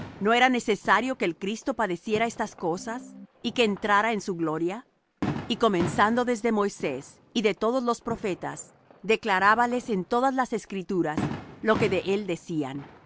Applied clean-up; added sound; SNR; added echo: none; Fireworks + Piano; 13 dB; none.